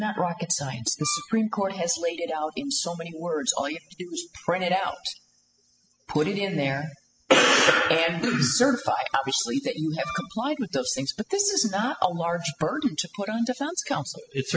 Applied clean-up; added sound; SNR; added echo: classical method spectral subtraction.